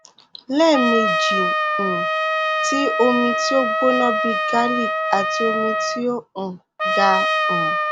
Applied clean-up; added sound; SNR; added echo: none; Trumpet; -1 dB; none.